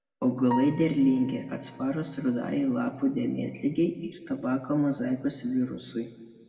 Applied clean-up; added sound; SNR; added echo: none; Piano; 15 dB; reverberation time 1.5 s.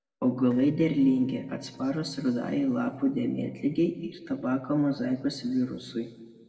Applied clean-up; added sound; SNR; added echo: neural separator model SepFormer DNS4.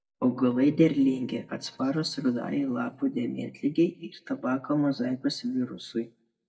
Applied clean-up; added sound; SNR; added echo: neural mask model DeepFilterNet 3.